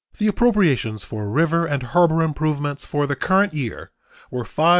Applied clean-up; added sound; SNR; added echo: none; none; none; none.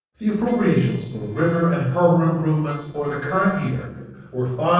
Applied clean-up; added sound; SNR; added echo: neural separator model SepFormer DNS4.